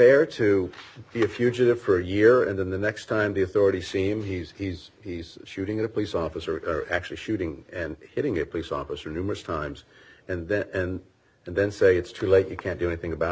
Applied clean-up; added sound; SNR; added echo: none; none; none; none.